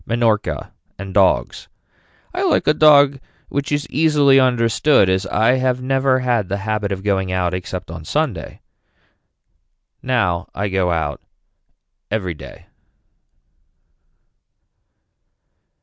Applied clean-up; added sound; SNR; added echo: none; none; none; none.